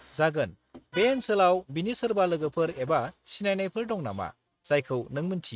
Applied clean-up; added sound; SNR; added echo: neural mask model RNNoise.